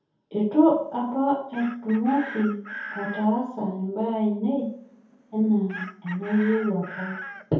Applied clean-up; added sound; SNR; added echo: none; Chicken, rooster; 15 dB; reverberation time 0.6 s.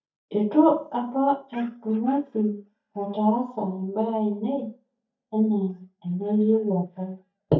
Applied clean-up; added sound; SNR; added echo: neural mask model DeepFilterNet 3.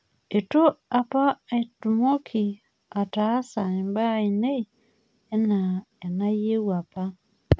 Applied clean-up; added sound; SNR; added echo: none; none; none; none.